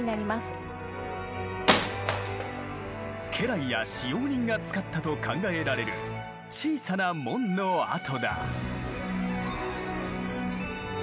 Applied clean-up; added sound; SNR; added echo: none; Wood; 0 dB; none.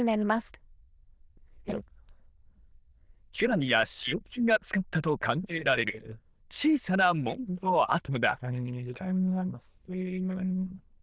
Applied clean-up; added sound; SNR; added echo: neural diffusion model UNIVERSE++.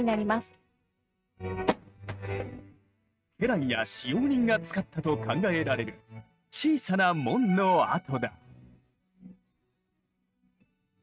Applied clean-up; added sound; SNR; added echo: neural mask model RNNoise.